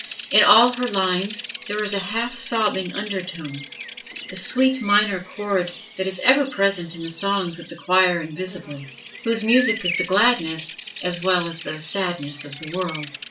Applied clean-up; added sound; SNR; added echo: none; Bird vocalization, bird call, bird song; 12 dB; reverberation time 0.3 s.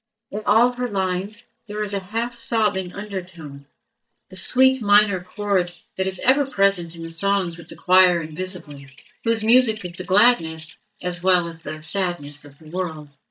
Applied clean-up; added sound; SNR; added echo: neural mask model DeepFilterNet 3.